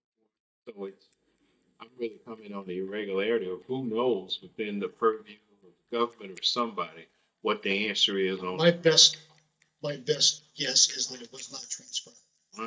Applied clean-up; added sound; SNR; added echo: neural mask model DeepFilterNet 3.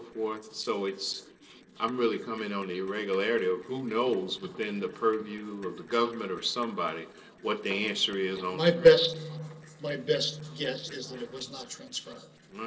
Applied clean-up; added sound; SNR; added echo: neural separator model SepFormer DNS4.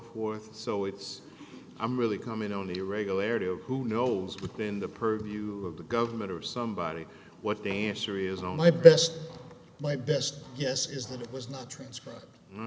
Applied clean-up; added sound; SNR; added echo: none; none; none; none.